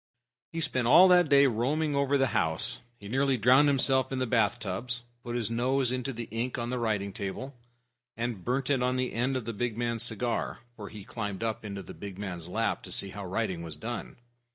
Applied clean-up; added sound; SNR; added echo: none; none; none; none.